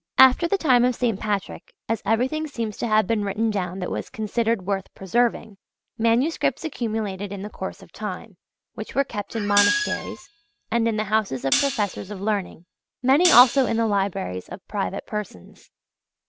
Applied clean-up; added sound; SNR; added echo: none; Squeak + Hi-hat; 6 dB; none.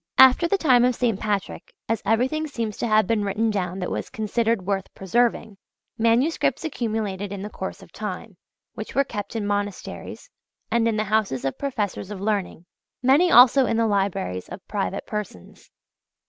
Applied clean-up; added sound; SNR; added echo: none; none; none; none.